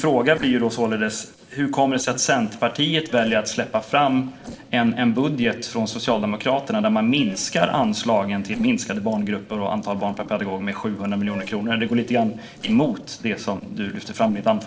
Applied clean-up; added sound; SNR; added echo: neural separator model SepFormer DNS4.